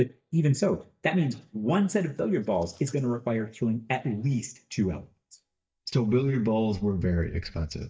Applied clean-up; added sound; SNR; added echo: neural mask model DeepFilterNet 3.